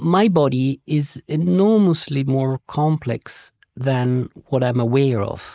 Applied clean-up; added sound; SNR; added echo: neural mask model Resemble Enhance denoiser.